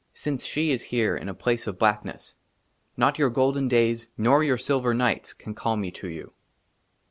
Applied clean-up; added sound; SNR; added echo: none; none; none; none.